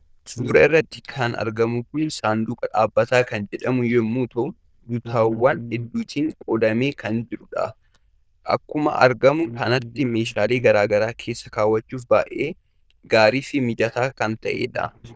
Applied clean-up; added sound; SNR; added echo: neural diffusion model UNIVERSE++.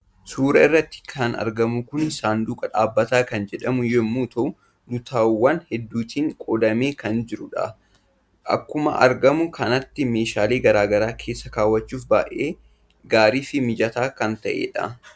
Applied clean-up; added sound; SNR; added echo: none; none; none; none.